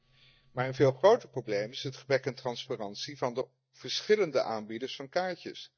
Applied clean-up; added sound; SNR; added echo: neural mask model DeepFilterNet 3.